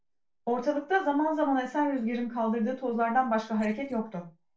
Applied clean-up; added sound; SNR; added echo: neural separator model SepFormer DNS4.